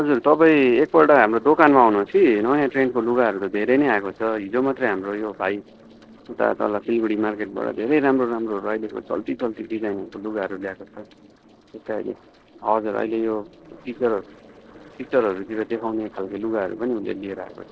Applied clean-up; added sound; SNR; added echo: neural separator model SepFormer DNS4.